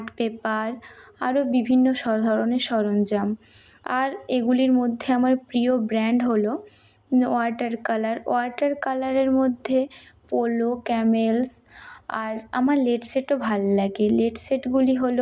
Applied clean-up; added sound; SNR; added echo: none; none; none; none.